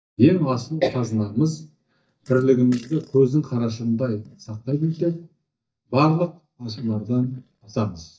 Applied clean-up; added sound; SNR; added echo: neural mask model DeepFilterNet 3.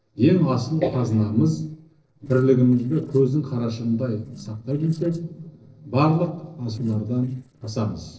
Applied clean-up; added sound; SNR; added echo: neural separator model SepFormer DNS4.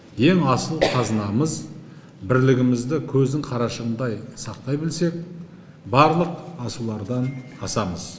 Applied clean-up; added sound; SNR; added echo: none; none; none; none.